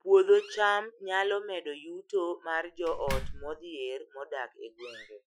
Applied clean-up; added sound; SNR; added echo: classical method Wiener filter.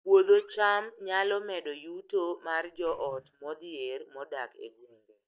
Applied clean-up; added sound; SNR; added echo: neural mask model DeepFilterNet 3.